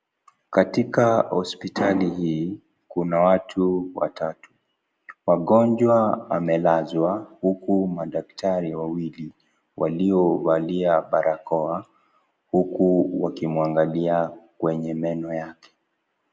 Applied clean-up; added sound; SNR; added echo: none; none; none; none.